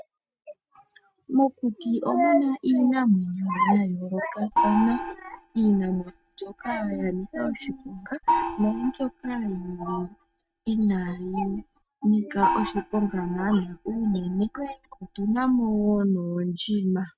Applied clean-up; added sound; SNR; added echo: neural mask model RNNoise.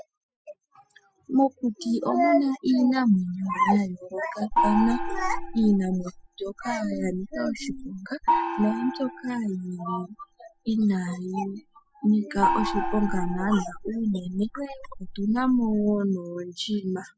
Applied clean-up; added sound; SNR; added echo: classical method spectral subtraction.